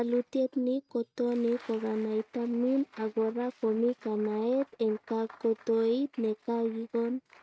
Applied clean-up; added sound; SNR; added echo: neural mask model RNNoise.